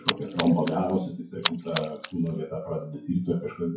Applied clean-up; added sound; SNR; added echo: classical method WPE with log-MMSE.